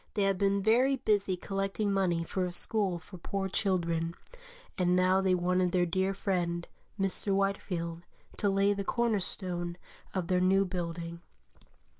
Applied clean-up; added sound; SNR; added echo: none; none; none; none.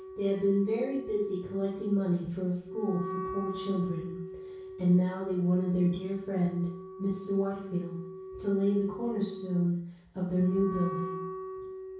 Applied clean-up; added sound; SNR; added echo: none; Wind instrument, woodwind instrument; 10 dB; reverberation time 0.6 s.